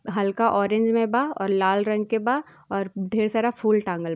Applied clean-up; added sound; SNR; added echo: none; none; none; none.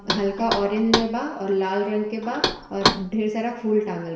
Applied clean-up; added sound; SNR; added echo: none; Knock; 4 dB; reverberation time 0.9 s.